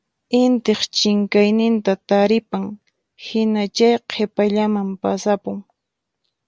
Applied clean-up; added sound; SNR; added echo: none; none; none; none.